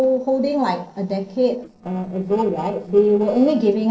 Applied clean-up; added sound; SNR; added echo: neural separator model SepFormer DNS4.